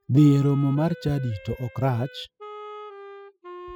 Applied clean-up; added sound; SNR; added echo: classical method spectral subtraction.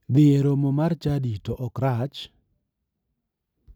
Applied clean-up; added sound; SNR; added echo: none; none; none; none.